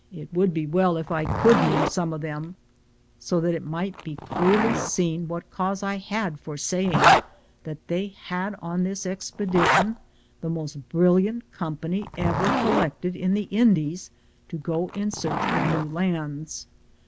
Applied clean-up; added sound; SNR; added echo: none; Zipper (clothing); 3 dB; none.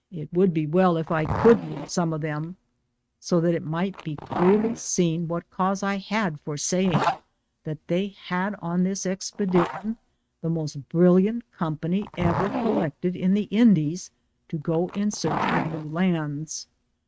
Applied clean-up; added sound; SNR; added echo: neural mask model RNNoise.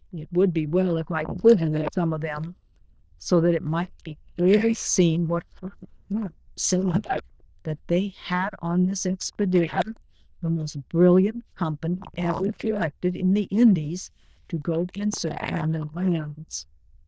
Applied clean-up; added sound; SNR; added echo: neural diffusion model UNIVERSE++.